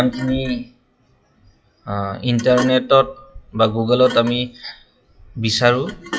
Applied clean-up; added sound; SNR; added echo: classical method WPE with log-MMSE.